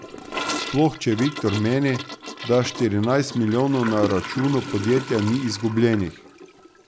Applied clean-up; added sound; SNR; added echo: none; Toilet flush / Gurgling; 11 dB; none.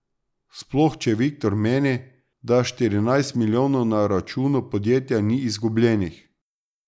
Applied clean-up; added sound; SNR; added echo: none; none; none; none.